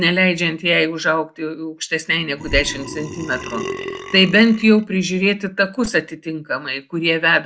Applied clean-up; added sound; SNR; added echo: none; Burping, eructation; 10 dB; none.